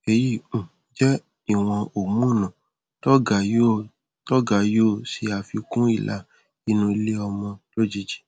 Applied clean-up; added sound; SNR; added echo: none; none; none; none.